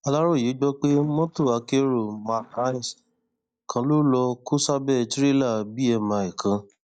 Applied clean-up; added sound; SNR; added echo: neural mask model DeepFilterNet 3.